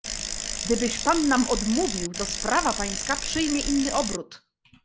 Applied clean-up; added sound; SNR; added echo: none; Bicycle; 4 dB; none.